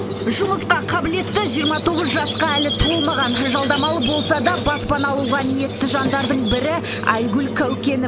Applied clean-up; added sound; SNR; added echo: none; Squeak; 4 dB; none.